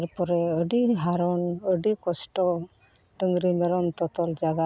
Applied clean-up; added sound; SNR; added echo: none; none; none; none.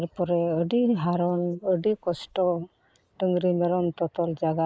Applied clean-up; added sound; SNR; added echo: neural mask model Resemble Enhance denoiser.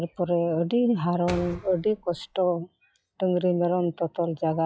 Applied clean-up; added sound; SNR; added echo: classical method log-MMSE.